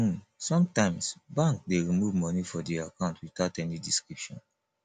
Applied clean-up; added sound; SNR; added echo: none; none; none; none.